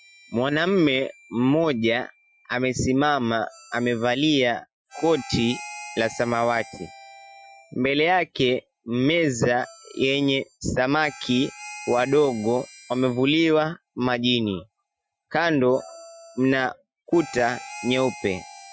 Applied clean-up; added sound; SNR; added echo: classical method Wiener filter.